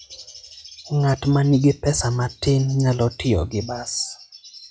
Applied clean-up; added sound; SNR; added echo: classical method log-MMSE.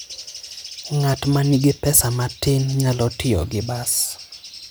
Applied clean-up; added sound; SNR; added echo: none; Bird; 16 dB; none.